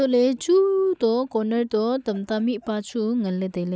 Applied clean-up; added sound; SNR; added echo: none; none; none; none.